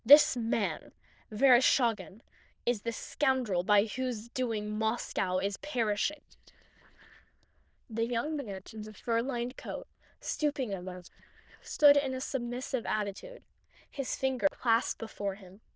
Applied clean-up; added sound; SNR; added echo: neural diffusion model UNIVERSE++.